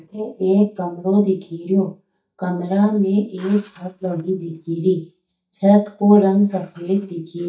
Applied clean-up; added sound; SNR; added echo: neural mask model DeepFilterNet 3.